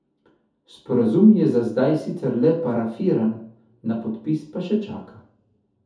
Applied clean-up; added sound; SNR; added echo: none; none; none; reverberation time 0.5 s.